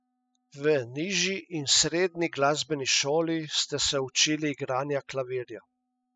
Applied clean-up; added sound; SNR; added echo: classical method spectral subtraction.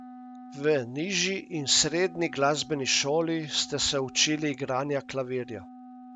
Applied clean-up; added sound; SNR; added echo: none; Wind instrument, woodwind instrument; 18 dB; none.